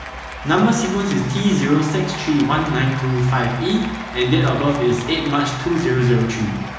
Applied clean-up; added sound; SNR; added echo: none; Applause / Cheering; 13 dB; reverberation time 1.0 s.